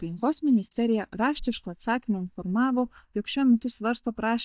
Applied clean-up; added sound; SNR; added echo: neural mask model DeepFilterNet 3.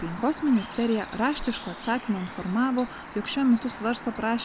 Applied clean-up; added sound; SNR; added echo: none; Chirp, tweet; 13 dB; none.